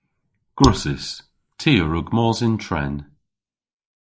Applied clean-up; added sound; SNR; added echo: neural mask model Resemble Enhance denoiser.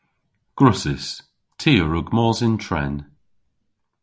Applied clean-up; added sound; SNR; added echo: none; none; none; none.